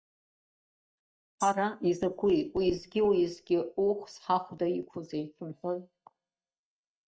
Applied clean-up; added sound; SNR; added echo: neural mask model DeepFilterNet 3.